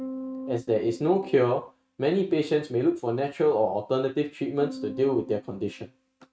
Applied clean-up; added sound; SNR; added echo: neural mask model RNNoise.